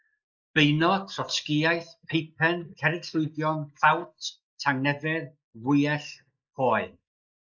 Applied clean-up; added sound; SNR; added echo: neural mask model Resemble Enhance denoiser.